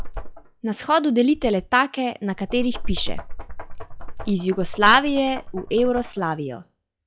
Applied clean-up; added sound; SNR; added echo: classical method log-MMSE.